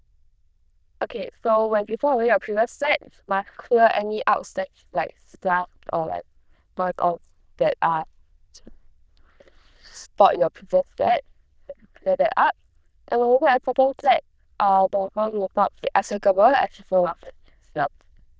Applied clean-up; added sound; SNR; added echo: neural diffusion model UNIVERSE++.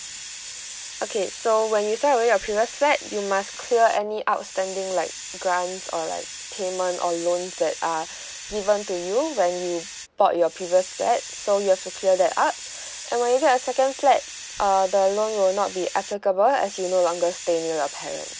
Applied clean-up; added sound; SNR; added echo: none; Hiss; 13 dB; none.